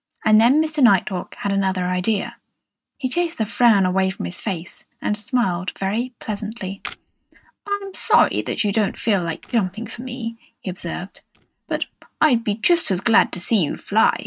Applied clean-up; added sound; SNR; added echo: neural mask model RNNoise.